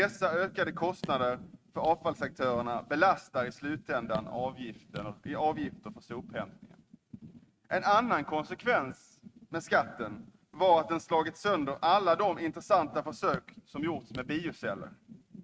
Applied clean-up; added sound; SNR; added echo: neural mask model RNNoise.